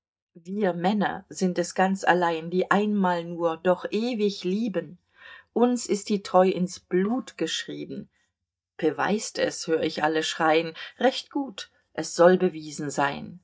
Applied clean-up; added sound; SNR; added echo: neural mask model DeepFilterNet 3.